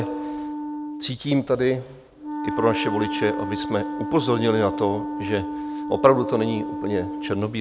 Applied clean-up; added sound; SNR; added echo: none; Wind instrument, woodwind instrument; 6 dB; none.